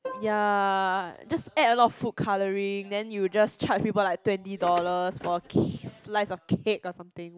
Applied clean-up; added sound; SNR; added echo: none; Plucked string instrument + Car; 16 dB; none.